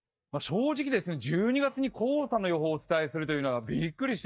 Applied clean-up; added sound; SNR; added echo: neural mask model DeepFilterNet 3.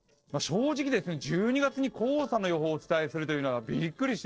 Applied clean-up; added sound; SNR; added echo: neural separator model SepFormer DNS4.